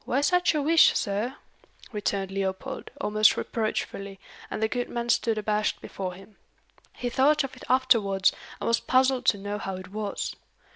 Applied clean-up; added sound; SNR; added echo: none; none; none; none.